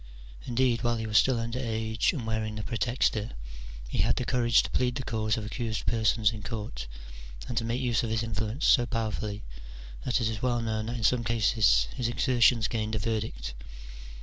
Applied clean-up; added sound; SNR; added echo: none; none; none; none.